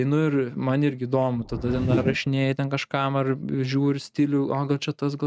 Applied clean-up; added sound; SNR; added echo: neural mask model RNNoise.